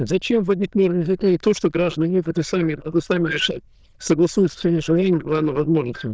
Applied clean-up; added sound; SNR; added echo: neural diffusion model UNIVERSE++.